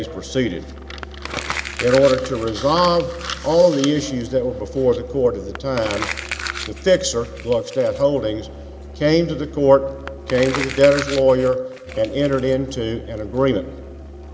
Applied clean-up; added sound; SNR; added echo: none; Musical instrument + Crumpling, crinkling; 12 dB; none.